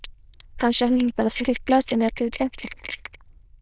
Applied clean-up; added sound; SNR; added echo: neural diffusion model UNIVERSE++.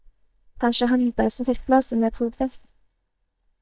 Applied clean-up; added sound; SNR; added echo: neural mask model DeepFilterNet 3.